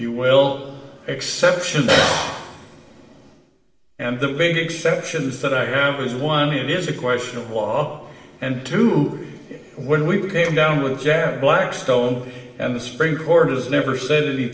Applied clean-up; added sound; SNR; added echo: none; none; none; reverberation time 1.0 s.